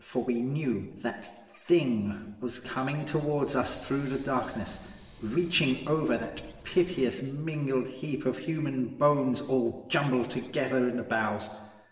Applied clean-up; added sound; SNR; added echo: none; Hiss; 17 dB; reverberation time 1.1 s.